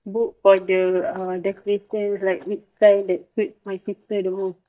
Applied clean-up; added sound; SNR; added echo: neural mask model DeepFilterNet 3.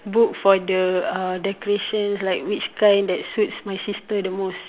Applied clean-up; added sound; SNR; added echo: none; none; none; none.